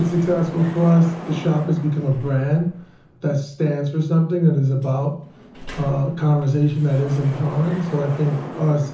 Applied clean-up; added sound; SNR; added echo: none; Sliding door; 17 dB; reverberation time 0.7 s.